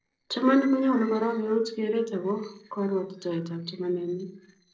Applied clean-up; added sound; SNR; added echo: neural separator model SepFormer DNS4.